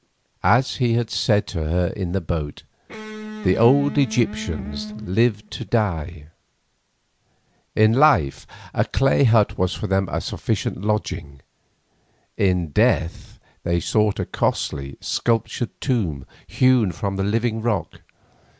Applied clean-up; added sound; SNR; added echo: none; Electric guitar; 11 dB; none.